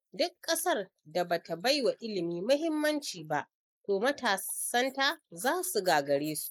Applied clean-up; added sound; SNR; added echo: neural mask model Resemble Enhance denoiser.